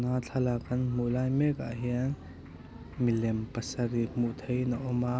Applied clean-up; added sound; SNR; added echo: none; none; none; none.